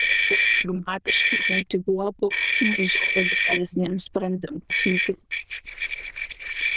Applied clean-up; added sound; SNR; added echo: neural diffusion model UNIVERSE++.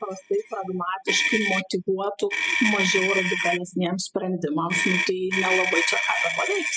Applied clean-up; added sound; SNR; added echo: classical method spectral subtraction.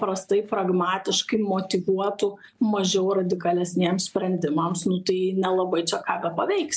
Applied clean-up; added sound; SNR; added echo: none; none; none; none.